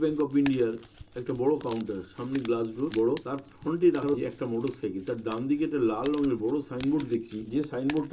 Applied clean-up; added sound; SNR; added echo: none; Crumpling, crinkling; 20 dB; reverberation time 0.2 s.